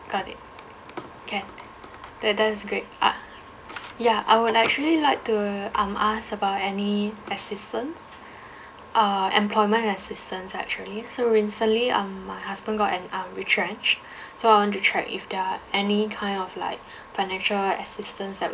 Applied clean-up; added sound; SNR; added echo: none; none; none; none.